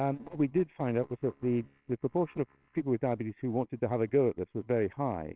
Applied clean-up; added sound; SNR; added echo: neural separator model SepFormer WHAMR!.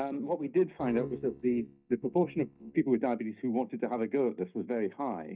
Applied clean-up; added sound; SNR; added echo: neural mask model DeepFilterNet 3.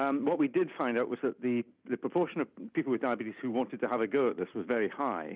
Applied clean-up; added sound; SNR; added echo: none; none; none; none.